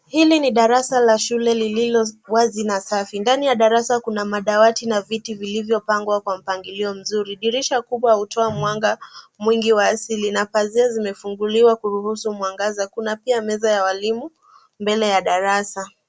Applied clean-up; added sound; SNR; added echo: none; none; none; none.